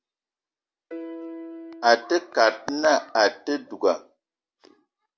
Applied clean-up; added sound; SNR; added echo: none; Piano; 17 dB; none.